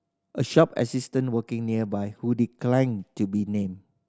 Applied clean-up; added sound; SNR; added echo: none; none; none; none.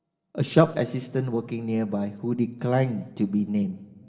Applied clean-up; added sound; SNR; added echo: none; none; none; reverberation time 2.9 s.